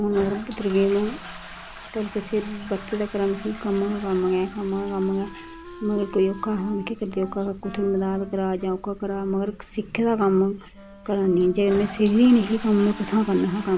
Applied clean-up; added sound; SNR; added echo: none; Toilet flush + Wind instrument, woodwind instrument; 16 dB; none.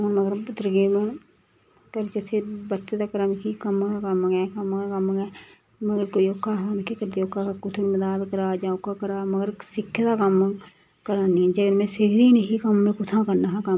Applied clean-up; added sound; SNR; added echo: none; none; none; none.